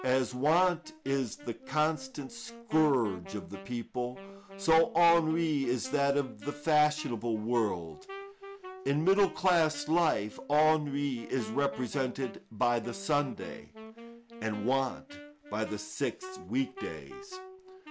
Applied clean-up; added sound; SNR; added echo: none; Wind instrument, woodwind instrument; 16 dB; none.